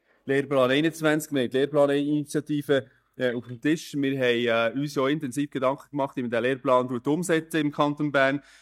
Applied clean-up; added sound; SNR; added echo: neural mask model DeepFilterNet 3.